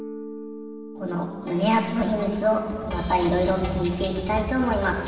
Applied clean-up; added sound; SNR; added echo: none; Mallet percussion; 17 dB; reverberation time 2.7 s.